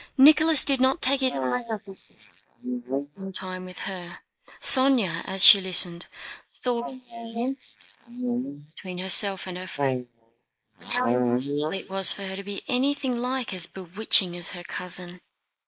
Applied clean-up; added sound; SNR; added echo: neural mask model Resemble Enhance denoiser.